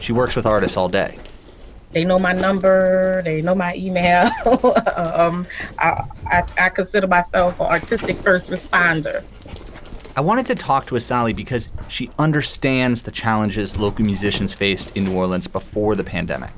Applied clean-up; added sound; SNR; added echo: none; Dog; 14 dB; none.